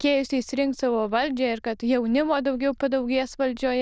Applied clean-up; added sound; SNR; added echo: neural diffusion model UNIVERSE++.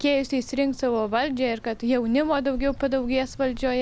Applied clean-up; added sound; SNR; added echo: none; Bird vocalization, bird call, bird song; 16 dB; none.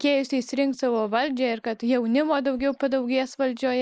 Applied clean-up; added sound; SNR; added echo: neural mask model Resemble Enhance denoiser.